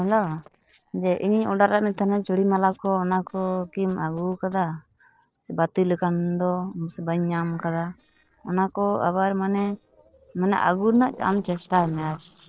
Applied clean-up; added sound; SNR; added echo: neural separator model SepFormer DNS4.